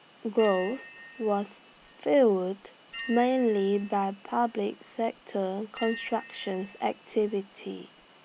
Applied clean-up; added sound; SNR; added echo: none; Bell; 17 dB; none.